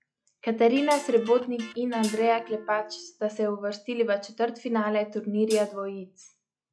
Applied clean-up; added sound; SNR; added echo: classical method log-MMSE.